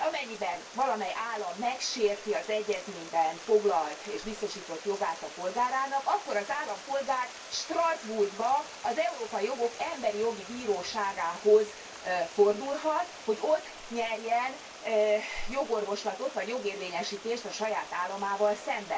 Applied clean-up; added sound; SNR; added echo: none; Stream; 15 dB; reverberation time 0.2 s.